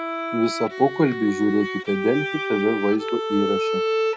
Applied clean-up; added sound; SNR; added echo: none; Bowed string instrument; 3 dB; none.